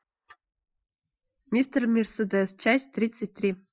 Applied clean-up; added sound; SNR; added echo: classical method Wiener filter.